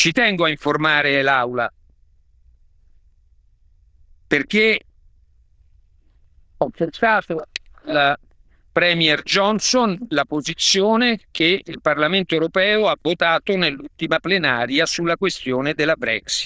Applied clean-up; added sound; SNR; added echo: neural diffusion model UNIVERSE++.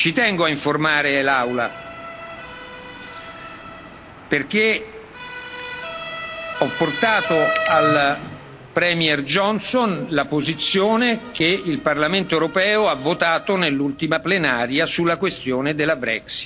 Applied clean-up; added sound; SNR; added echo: none; Motor vehicle (road) / Siren; 10 dB; none.